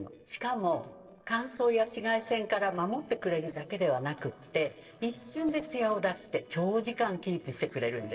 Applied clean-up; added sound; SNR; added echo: neural separator model SepFormer DNS4.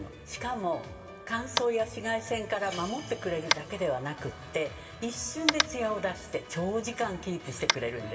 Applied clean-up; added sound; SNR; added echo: none; Tap; 5 dB; reverberation time 1.7 s.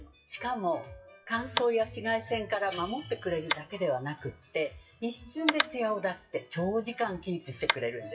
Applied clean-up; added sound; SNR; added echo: classical method WPE with log-MMSE.